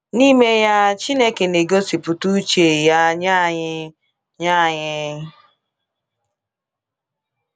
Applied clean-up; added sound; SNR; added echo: none; none; none; none.